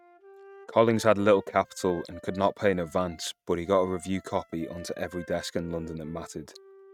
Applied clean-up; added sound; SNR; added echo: neural mask model RNNoise.